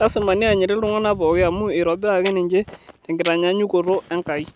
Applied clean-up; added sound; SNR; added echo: none; Clock; 14 dB; none.